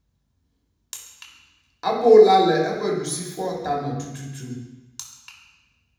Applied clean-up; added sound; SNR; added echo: none; none; none; reverberation time 1.0 s.